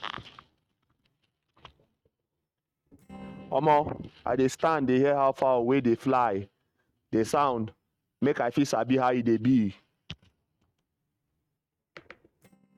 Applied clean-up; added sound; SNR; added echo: neural mask model RNNoise.